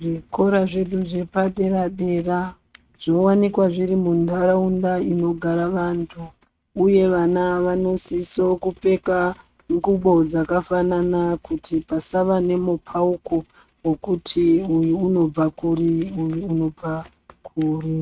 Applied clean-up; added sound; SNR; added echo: neural mask model RNNoise.